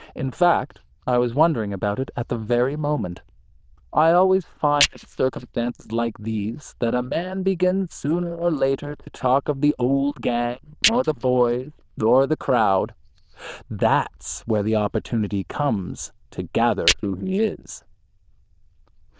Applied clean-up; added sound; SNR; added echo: neural diffusion model UNIVERSE++.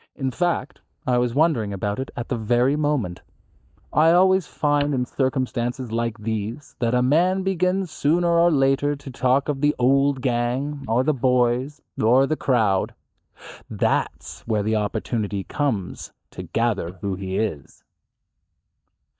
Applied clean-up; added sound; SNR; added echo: neural mask model DeepFilterNet 3.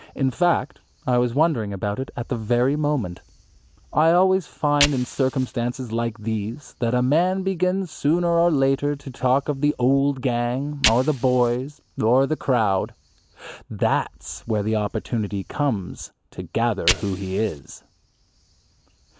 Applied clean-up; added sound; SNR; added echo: none; Fire; 13 dB; none.